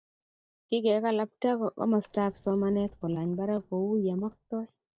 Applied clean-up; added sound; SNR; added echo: neural mask model DeepFilterNet 3.